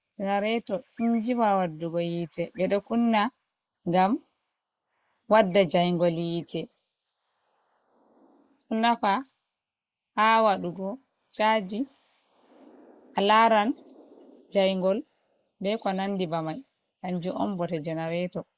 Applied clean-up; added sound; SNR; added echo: neural mask model Resemble Enhance denoiser.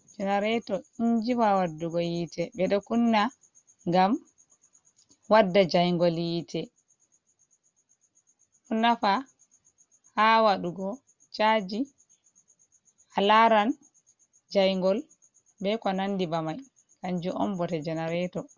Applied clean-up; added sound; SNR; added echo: none; none; none; none.